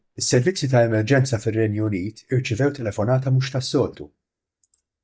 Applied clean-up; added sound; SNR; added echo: neural mask model DeepFilterNet 3.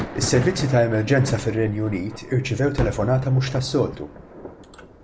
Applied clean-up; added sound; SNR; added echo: none; Gunshot, gunfire + Thunder; 11 dB; none.